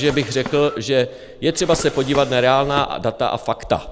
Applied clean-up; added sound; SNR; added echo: none; Drawer open or close; 15 dB; none.